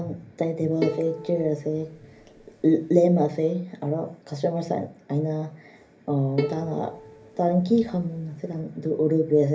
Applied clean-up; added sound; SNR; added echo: none; Bowed string instrument; 11 dB; reverberation time 0.3 s.